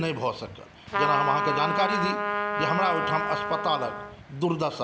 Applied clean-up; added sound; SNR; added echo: none; Trumpet; 1 dB; none.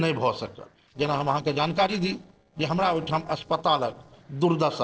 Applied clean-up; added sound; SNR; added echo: neural separator model SepFormer DNS4.